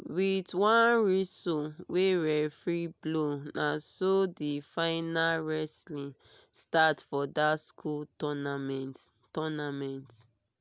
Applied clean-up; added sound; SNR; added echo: none; none; none; none.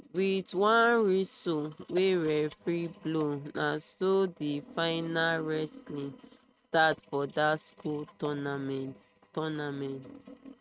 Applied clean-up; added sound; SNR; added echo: neural mask model RNNoise.